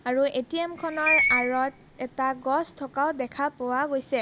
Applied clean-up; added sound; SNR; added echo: none; Screech; 3 dB; none.